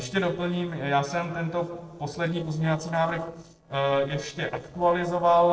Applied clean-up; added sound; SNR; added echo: neural separator model SepFormer DNS4.